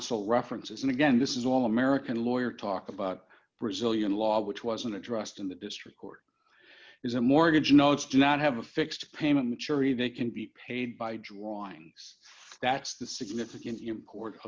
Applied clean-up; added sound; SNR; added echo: none; none; none; none.